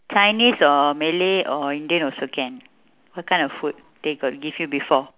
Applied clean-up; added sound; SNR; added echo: none; none; none; none.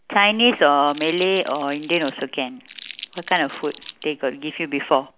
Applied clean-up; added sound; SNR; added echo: none; Crumpling, crinkling; 18 dB; none.